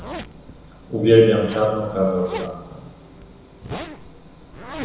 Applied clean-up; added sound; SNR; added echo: none; Zipper (clothing); 15 dB; reverberation time 1.0 s.